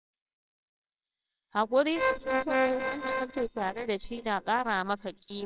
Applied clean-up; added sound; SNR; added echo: neural separator model SepFormer WHAMR!.